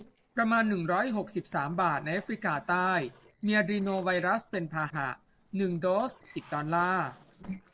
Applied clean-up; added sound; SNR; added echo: neural separator model SepFormer DNS4.